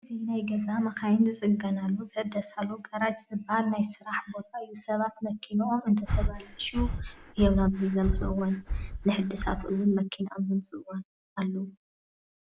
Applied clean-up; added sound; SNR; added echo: none; Breathing; 3 dB; none.